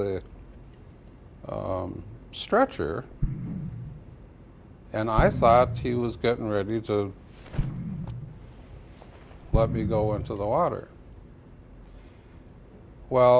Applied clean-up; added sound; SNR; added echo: none; Explosion; 5 dB; none.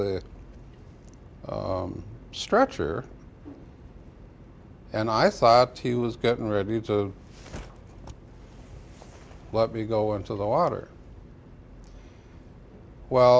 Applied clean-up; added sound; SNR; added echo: none; none; none; none.